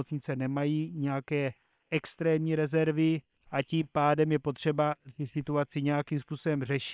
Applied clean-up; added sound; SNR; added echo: neural separator model SepFormer WHAM!.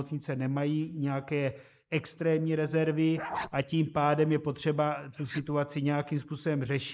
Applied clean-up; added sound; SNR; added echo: neural mask model Resemble Enhance denoiser.